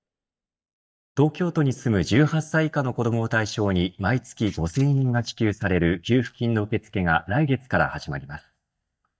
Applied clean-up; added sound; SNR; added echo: neural mask model DeepFilterNet 3.